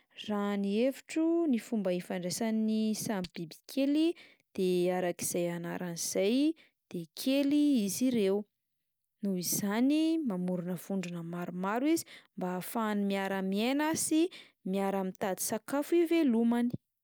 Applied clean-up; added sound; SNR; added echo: neural mask model DeepFilterNet 3.